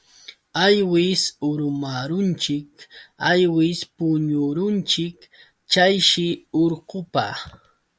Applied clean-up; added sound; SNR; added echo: none; none; none; none.